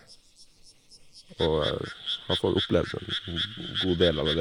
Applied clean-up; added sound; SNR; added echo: neural mask model Resemble Enhance denoiser.